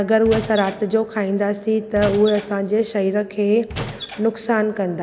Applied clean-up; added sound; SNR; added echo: none; Squeak / Wood; 13 dB; none.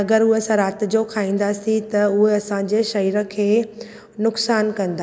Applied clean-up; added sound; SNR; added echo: none; none; none; none.